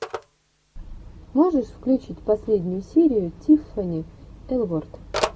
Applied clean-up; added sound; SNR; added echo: none; Telephone; 13 dB; none.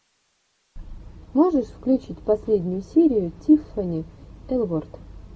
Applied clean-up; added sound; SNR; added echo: none; none; none; none.